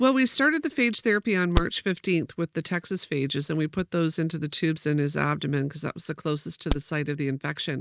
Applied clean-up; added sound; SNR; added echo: neural mask model RNNoise.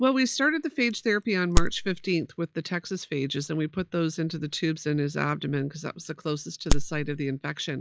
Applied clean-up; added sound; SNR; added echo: classical method log-MMSE.